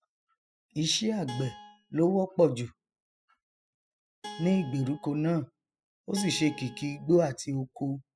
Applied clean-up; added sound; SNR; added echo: classical method spectral subtraction.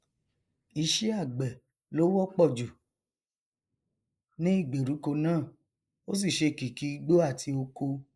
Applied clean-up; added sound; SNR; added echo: neural mask model Resemble Enhance denoiser.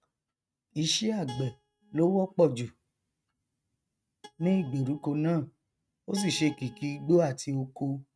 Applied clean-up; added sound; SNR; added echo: neural mask model RNNoise.